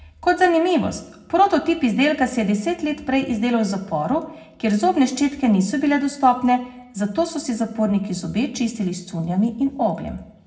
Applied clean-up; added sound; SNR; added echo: none; none; none; reverberation time 0.4 s.